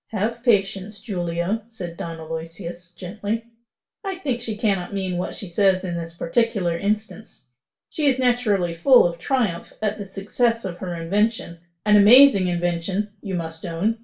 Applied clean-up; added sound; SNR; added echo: none; none; none; reverberation time 0.3 s.